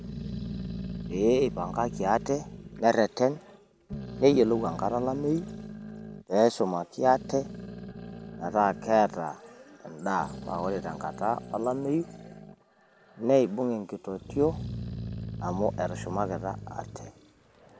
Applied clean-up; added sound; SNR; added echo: none; Growling; 11 dB; none.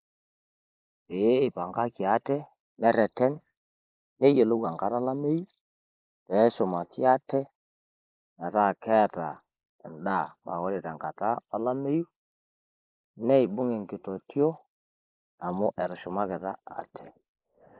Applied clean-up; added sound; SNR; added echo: neural mask model Resemble Enhance denoiser.